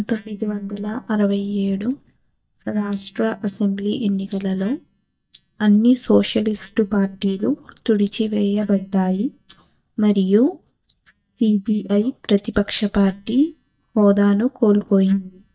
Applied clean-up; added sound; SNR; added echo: neural mask model DeepFilterNet 3.